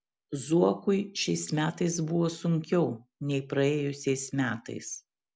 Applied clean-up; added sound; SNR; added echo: none; none; none; none.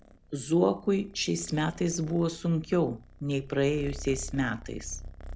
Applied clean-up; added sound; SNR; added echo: none; Purr; 15 dB; none.